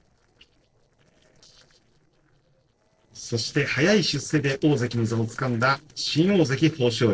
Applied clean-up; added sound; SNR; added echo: neural separator model SepFormer DNS4.